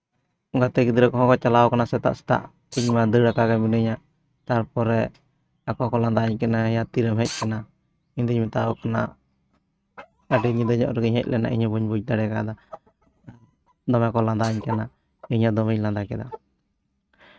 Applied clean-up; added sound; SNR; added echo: neural mask model RNNoise.